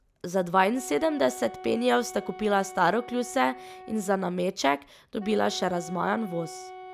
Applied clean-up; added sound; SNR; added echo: none; Wind instrument, woodwind instrument; 16 dB; none.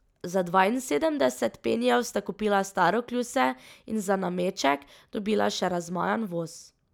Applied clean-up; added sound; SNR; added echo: none; none; none; none.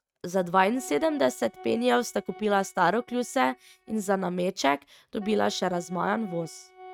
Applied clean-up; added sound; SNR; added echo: neural mask model RNNoise.